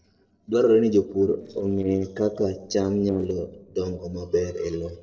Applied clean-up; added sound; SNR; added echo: neural separator model SepFormer DNS4.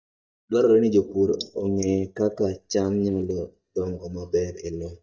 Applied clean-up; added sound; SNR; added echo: neural mask model DeepFilterNet 3.